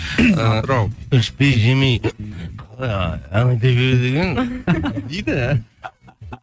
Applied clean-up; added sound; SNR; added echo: neural mask model RNNoise.